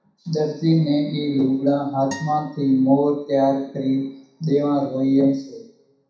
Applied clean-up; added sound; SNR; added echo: none; Acoustic guitar; 20 dB; reverberation time 0.7 s.